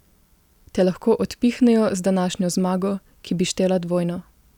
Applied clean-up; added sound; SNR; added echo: none; none; none; none.